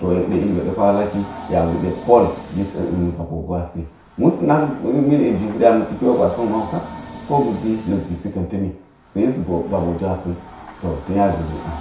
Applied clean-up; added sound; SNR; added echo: none; Train; 17 dB; reverberation time 0.6 s.